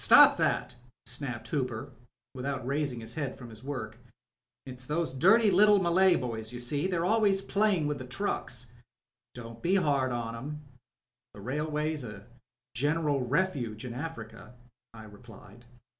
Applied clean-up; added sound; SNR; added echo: none; none; none; none.